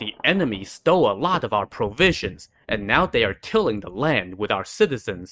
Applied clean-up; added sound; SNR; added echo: neural mask model RNNoise.